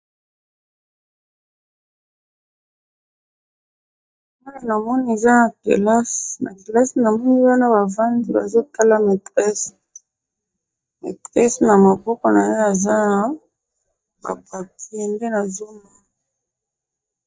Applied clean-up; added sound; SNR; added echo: neural mask model DeepFilterNet 3.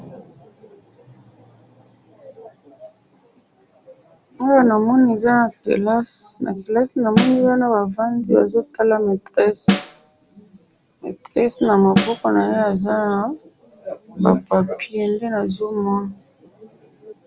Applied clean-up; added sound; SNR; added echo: none; Snare drum; 6 dB; none.